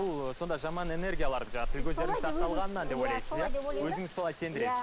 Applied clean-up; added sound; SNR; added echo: none; Rain; 1 dB; none.